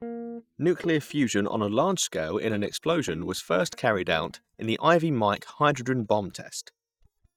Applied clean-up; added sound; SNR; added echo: neural mask model DeepFilterNet 3.